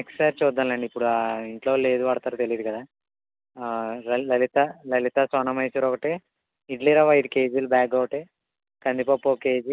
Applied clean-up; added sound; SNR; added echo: none; none; none; none.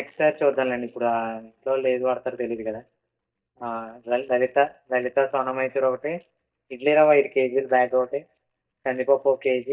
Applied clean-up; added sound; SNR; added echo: neural mask model DeepFilterNet 3.